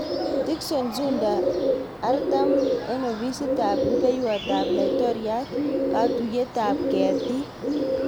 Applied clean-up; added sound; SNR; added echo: none; Bird; -2 dB; none.